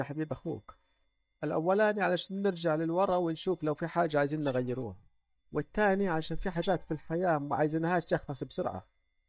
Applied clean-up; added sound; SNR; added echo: neural mask model DeepFilterNet 3.